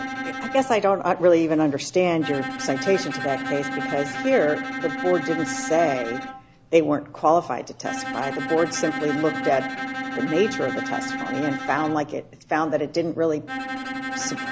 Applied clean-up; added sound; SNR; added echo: none; Bowed string instrument; 7 dB; none.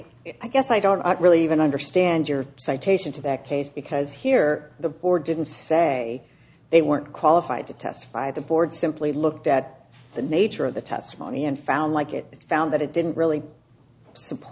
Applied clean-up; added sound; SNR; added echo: none; none; none; none.